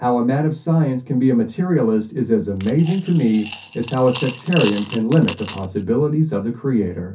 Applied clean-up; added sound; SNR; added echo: none; Coin (dropping) / Glass; 11 dB; reverberation time 0.3 s.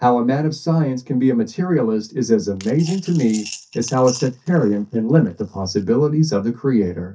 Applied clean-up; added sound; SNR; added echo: neural mask model DeepFilterNet 3.